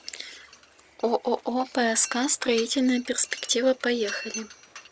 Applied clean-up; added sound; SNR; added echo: none; Mechanisms; 17 dB; none.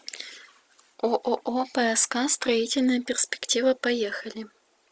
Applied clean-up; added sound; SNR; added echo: none; none; none; none.